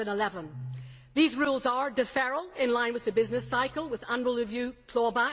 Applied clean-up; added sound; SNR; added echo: none; none; none; none.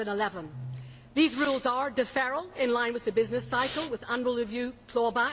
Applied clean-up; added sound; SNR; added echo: none; Respiratory sounds; 14 dB; none.